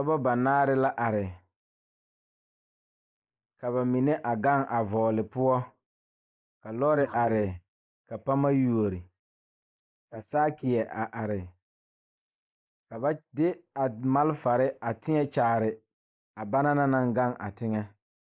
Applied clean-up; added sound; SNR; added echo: neural mask model Resemble Enhance denoiser.